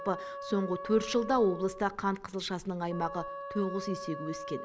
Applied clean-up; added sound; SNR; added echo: none; Wind instrument, woodwind instrument; 10 dB; none.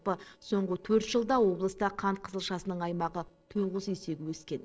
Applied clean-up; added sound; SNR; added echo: neural separator model SepFormer DNS4.